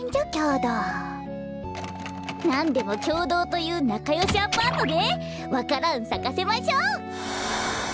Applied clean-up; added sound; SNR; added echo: none; none; none; none.